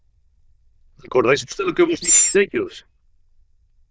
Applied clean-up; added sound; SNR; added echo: neural diffusion model UNIVERSE++.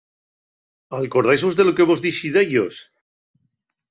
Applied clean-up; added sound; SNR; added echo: none; none; none; none.